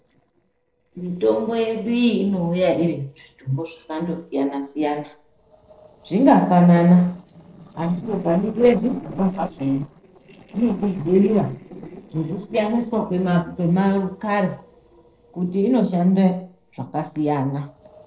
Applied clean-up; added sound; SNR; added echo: neural separator model SepFormer DNS4.